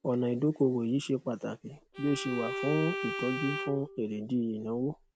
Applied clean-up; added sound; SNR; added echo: none; Bowed string instrument; 7 dB; none.